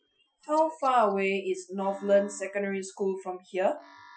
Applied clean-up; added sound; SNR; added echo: classical method Wiener filter.